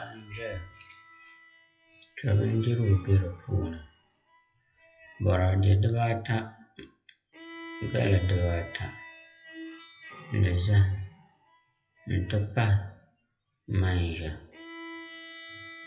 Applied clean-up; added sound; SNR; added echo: classical method WPE with log-MMSE.